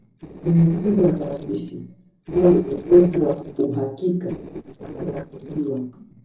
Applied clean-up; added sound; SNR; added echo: neural separator model SepFormer DNS4.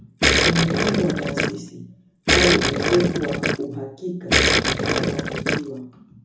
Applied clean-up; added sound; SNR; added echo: none; Gurgling; -5 dB; reverberation time 0.5 s.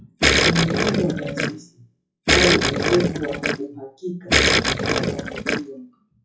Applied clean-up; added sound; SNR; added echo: classical method WPE with log-MMSE.